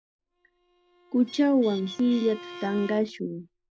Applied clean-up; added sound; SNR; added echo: none; Bowed string instrument + Bird; 17 dB; none.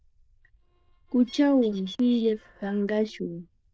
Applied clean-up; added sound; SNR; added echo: neural diffusion model UNIVERSE++.